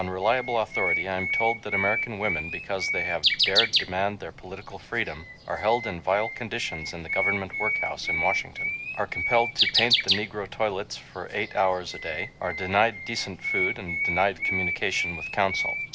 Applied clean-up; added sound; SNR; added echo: none; Bird; 1 dB; none.